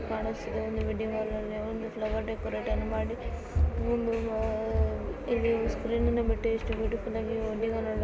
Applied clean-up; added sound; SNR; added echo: none; Run; 3 dB; none.